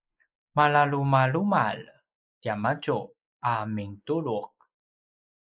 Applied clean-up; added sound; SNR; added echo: neural mask model Resemble Enhance denoiser.